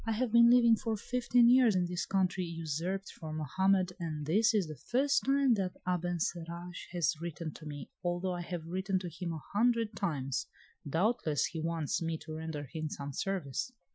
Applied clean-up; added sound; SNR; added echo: classical method Wiener filter.